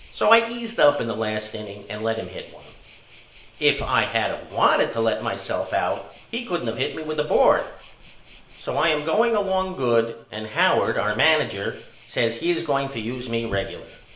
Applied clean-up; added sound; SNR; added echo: none; Waves, surf; 17 dB; reverberation time 0.6 s.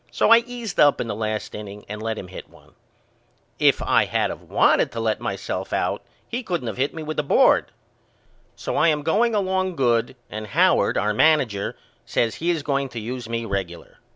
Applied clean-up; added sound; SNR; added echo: none; none; none; none.